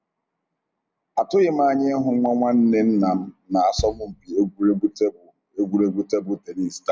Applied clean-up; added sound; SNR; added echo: none; Bass drum; 11 dB; none.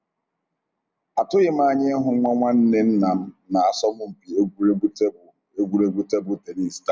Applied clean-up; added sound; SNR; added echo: none; none; none; none.